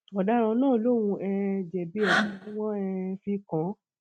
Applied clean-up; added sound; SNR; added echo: neural mask model RNNoise.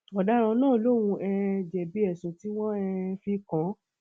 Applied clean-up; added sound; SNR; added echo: none; none; none; none.